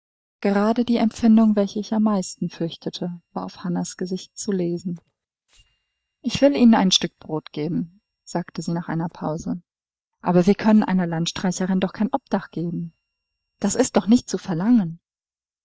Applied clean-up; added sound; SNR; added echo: neural mask model DeepFilterNet 3.